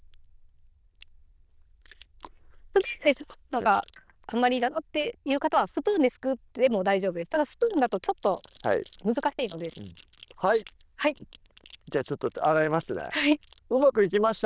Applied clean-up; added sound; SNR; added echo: neural diffusion model UNIVERSE++.